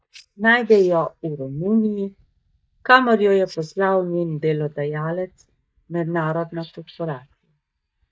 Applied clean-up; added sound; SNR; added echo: neural mask model DeepFilterNet 3.